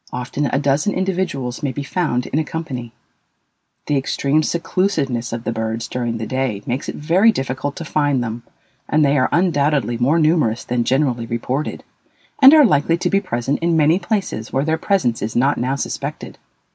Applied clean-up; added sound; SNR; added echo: none; none; none; none.